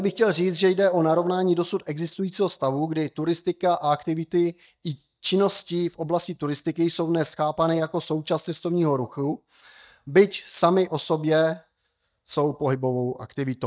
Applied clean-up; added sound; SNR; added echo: neural mask model DeepFilterNet 3.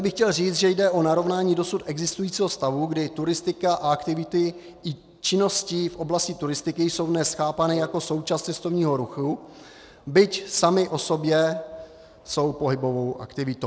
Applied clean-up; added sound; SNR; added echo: none; Wind instrument, woodwind instrument; 16 dB; none.